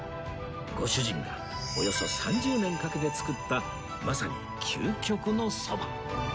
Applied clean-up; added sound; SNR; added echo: none; Dog; 17 dB; none.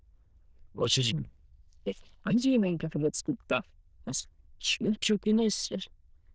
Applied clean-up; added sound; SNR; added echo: neural diffusion model UNIVERSE++.